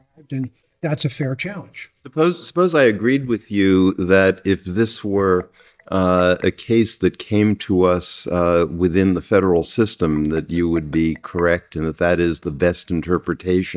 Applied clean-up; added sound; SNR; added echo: neural mask model DeepFilterNet 3.